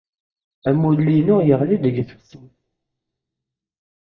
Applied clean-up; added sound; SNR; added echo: neural mask model DeepFilterNet 3.